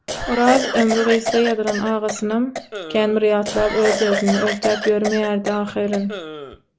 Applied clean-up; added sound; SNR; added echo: none; Cough; 7 dB; none.